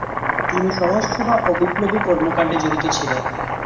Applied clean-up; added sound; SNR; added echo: none; Domestic sounds, home sounds; 2 dB; reverberation time 1.0 s.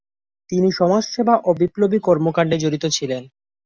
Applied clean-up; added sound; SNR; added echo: none; none; none; none.